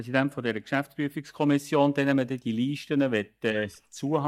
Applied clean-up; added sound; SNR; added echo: neural mask model DeepFilterNet 3.